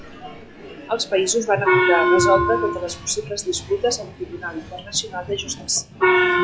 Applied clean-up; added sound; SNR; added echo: classical method log-MMSE.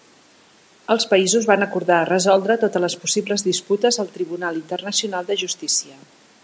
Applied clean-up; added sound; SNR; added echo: none; none; none; none.